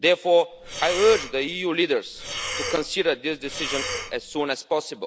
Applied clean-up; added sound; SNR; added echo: none; Breathing; 9 dB; none.